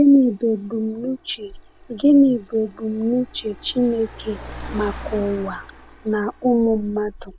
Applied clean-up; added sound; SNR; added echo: none; Car; 18 dB; none.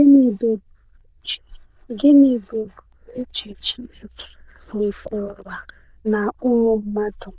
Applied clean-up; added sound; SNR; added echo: neural diffusion model UNIVERSE++.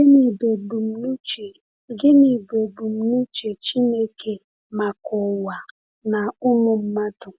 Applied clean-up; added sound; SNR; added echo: none; none; none; none.